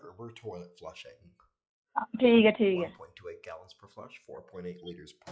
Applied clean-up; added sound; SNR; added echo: classical method log-MMSE.